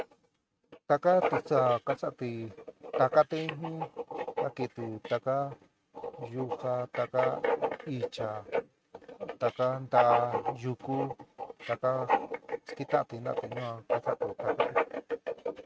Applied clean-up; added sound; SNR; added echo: neural mask model RNNoise.